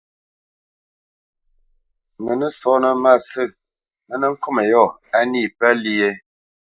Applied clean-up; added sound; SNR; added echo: neural mask model Resemble Enhance denoiser.